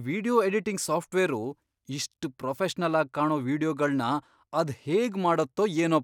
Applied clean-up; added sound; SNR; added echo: none; none; none; none.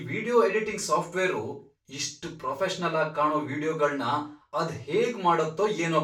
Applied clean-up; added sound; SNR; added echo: none; none; none; reverberation time 0.3 s.